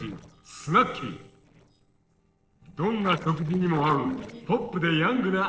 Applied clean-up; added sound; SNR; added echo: neural separator model SepFormer DNS4.